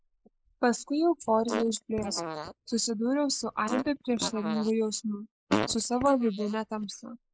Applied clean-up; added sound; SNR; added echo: neural mask model Resemble Enhance denoiser.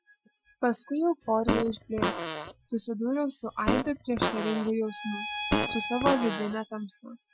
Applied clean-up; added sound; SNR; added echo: classical method Wiener filter.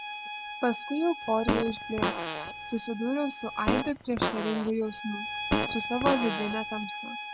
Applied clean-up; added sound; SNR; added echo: none; Fart + Bowed string instrument; 2 dB; none.